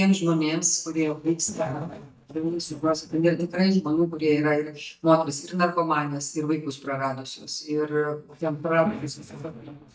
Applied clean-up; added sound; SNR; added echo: neural mask model DeepFilterNet 3.